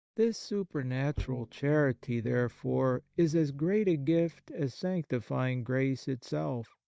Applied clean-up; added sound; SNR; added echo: neural mask model DeepFilterNet 3.